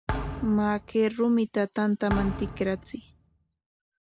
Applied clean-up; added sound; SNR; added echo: none; Thump, thud; 9 dB; none.